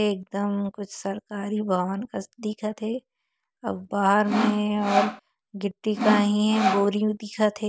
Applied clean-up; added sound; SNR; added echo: none; Sawing; 1 dB; none.